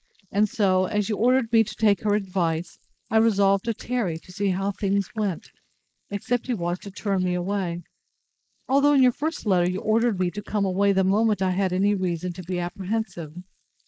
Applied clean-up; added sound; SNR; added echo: neural mask model Resemble Enhance denoiser.